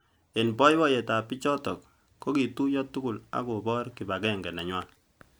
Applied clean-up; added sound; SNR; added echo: none; none; none; none.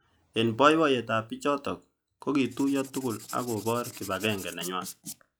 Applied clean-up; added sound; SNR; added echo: classical method log-MMSE.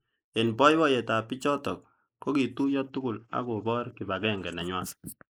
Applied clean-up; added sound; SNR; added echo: neural mask model Resemble Enhance denoiser.